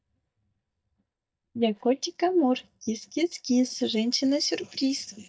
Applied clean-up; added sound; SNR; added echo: neural mask model DeepFilterNet 3.